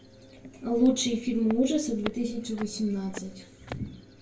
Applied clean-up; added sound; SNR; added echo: none; Walk, footsteps; 18 dB; reverberation time 0.3 s.